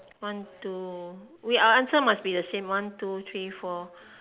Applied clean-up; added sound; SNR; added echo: none; none; none; none.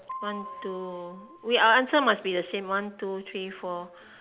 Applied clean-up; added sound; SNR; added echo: none; Piano; 17 dB; none.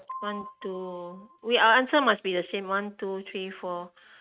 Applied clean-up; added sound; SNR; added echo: neural mask model RNNoise.